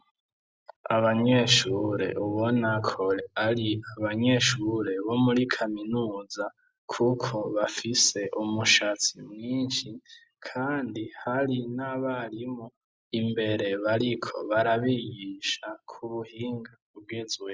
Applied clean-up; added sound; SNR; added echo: none; none; none; none.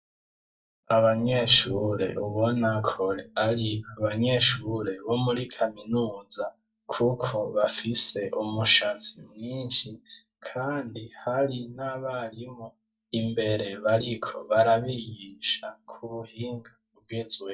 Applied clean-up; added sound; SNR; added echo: neural mask model DeepFilterNet 3.